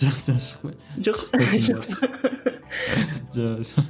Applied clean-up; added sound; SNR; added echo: none; none; none; none.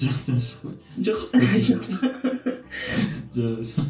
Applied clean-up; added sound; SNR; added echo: none; none; none; reverberation time 0.2 s.